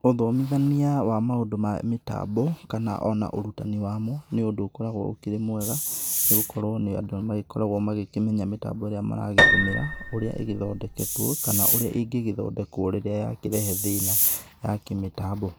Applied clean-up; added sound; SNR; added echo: none; Piano + Hiss; -2 dB; none.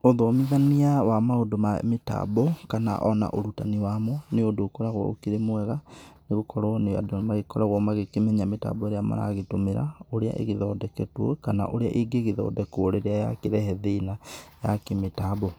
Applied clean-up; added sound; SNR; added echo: none; none; none; none.